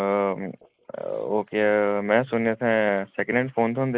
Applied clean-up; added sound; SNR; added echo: neural mask model Resemble Enhance denoiser.